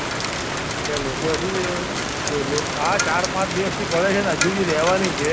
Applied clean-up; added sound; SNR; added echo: none; Rain; 1 dB; none.